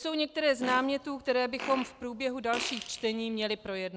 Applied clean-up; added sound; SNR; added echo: none; Fart; 12 dB; none.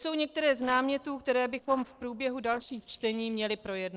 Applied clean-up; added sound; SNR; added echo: neural separator model SepFormer DNS4.